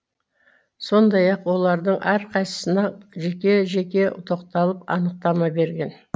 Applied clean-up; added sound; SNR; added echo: none; none; none; none.